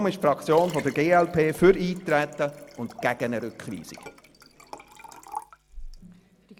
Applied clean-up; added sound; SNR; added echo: none; Liquid; 17 dB; none.